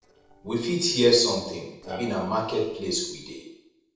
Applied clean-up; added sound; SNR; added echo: neural separator model SepFormer DNS4.